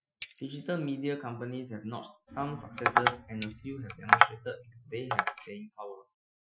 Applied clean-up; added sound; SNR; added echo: classical method Wiener filter.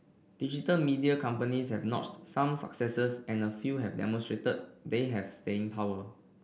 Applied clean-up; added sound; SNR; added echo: none; none; none; none.